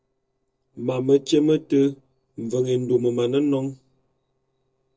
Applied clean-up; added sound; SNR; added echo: neural separator model SepFormer DNS4.